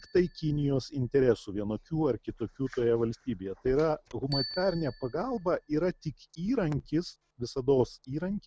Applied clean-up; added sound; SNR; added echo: none; Bicycle bell; 19 dB; none.